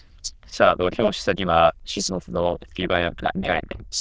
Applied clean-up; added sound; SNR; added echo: neural diffusion model UNIVERSE++.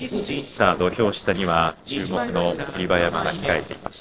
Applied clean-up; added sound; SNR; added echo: neural separator model SepFormer DNS4.